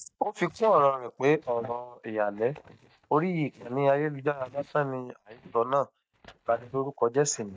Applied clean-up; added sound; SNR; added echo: neural mask model DeepFilterNet 3.